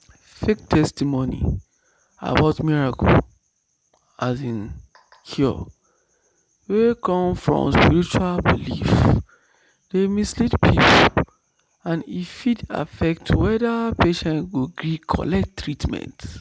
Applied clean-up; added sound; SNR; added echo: none; none; none; none.